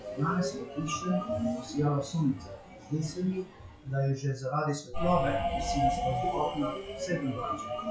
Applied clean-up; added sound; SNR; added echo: classical method WPE with log-MMSE.